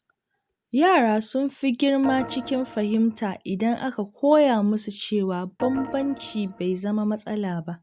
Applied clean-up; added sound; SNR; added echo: none; Organ; 13 dB; none.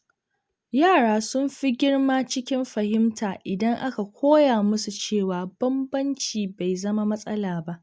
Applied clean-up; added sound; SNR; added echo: none; none; none; none.